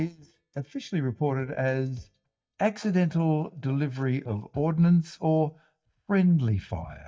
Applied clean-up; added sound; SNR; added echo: neural mask model DeepFilterNet 3.